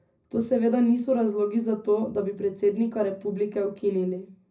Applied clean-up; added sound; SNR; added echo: none; none; none; reverberation time 0.4 s.